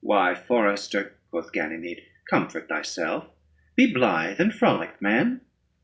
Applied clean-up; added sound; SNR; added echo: none; none; none; none.